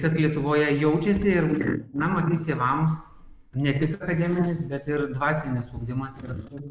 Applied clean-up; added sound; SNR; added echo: neural mask model Resemble Enhance denoiser.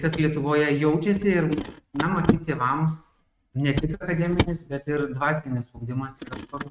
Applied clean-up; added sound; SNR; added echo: neural mask model RNNoise.